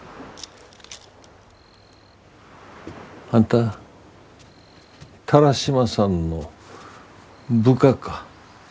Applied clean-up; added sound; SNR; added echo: none; none; none; none.